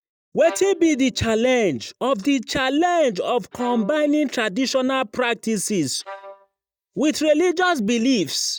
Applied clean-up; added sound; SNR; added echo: neural mask model DeepFilterNet 3.